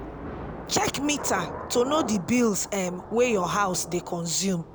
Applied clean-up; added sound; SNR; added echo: none; Thunder / Rain; 11 dB; none.